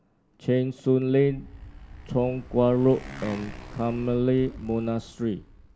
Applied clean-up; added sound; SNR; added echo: none; Motorcycle; 17 dB; none.